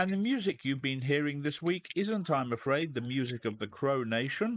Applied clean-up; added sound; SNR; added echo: neural mask model Resemble Enhance denoiser.